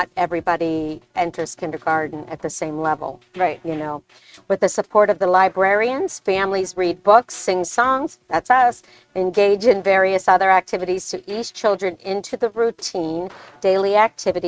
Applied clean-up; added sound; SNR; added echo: neural mask model RNNoise.